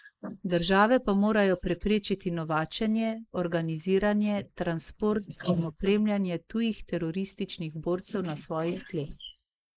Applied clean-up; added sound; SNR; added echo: neural mask model Resemble Enhance denoiser.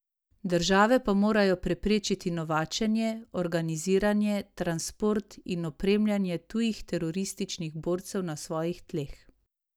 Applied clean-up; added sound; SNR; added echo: none; none; none; none.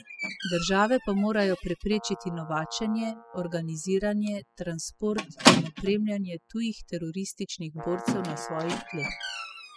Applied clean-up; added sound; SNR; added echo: classical method spectral subtraction.